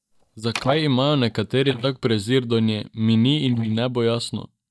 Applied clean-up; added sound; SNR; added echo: neural mask model DeepFilterNet 3.